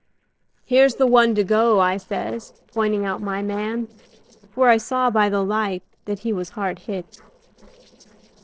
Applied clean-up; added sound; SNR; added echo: neural separator model SepFormer DNS4.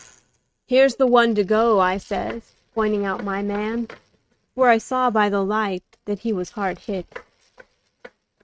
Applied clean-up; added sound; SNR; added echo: neural mask model RNNoise.